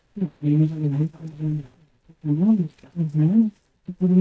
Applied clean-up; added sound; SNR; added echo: neural mask model DeepFilterNet 3.